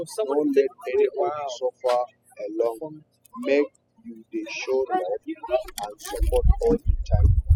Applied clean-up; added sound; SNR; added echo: classical method spectral subtraction.